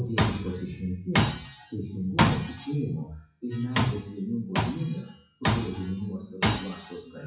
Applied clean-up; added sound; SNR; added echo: classical method WPE with log-MMSE.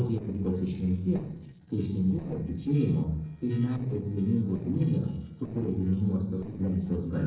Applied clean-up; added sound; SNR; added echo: neural separator model SepFormer DNS4.